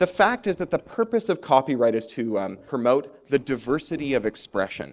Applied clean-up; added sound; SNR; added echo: neural separator model SepFormer DNS4.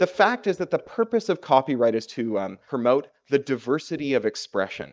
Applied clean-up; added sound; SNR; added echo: neural mask model DeepFilterNet 3.